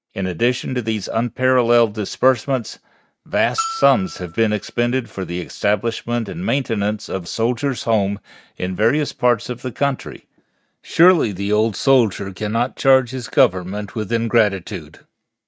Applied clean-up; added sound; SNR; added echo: neural mask model RNNoise.